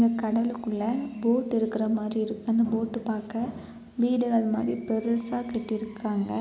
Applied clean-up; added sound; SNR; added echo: none; none; none; none.